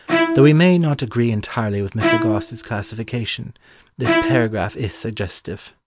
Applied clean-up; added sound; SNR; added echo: none; Bowed string instrument; 4 dB; none.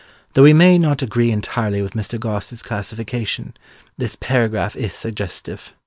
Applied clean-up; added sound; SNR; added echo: none; none; none; none.